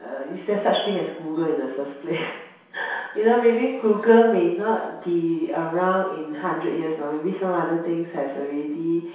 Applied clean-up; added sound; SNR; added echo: none; none; none; reverberation time 0.7 s.